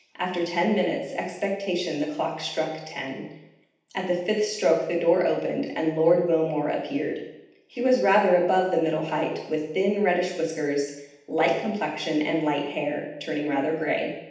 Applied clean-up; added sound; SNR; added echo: none; none; none; reverberation time 0.8 s.